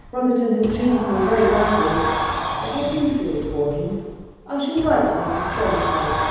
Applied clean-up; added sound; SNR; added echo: none; Sliding door; 4 dB; reverberation time 1.2 s.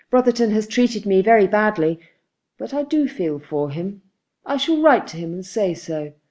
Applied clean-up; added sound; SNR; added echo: none; none; none; none.